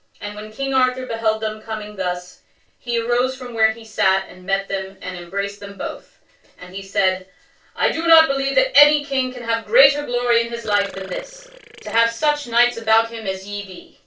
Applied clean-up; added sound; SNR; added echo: neural separator model SepFormer DNS4.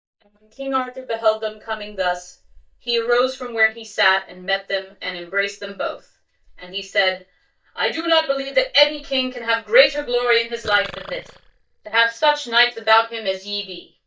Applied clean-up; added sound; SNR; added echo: neural mask model DeepFilterNet 3.